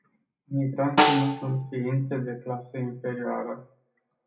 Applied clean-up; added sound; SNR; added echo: none; Snare drum; -1 dB; reverberation time 0.3 s.